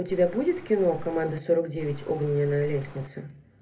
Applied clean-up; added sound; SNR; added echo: none; Cricket; 15 dB; reverberation time 0.3 s.